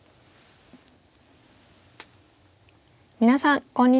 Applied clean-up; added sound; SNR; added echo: none; none; none; none.